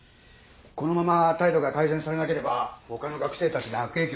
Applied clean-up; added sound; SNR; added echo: none; none; none; none.